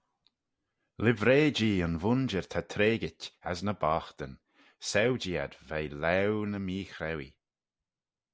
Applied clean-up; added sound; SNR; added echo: none; none; none; none.